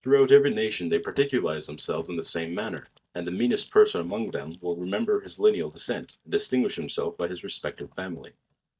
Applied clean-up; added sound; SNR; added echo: neural mask model DeepFilterNet 3.